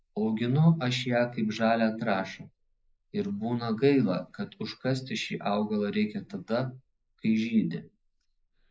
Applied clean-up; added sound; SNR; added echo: neural mask model Resemble Enhance denoiser.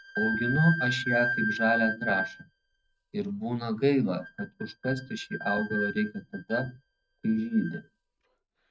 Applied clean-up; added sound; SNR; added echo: neural mask model RNNoise.